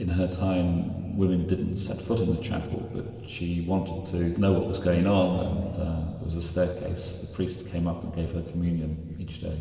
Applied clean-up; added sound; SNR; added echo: none; none; none; reverberation time 2.3 s.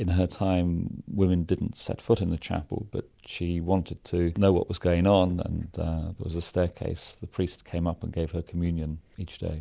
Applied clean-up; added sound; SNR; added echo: none; none; none; none.